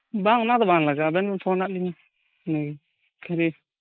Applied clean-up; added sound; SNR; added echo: neural mask model Resemble Enhance denoiser.